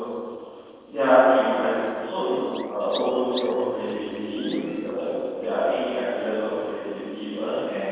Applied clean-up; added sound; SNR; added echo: neural separator model SepFormer DNS4.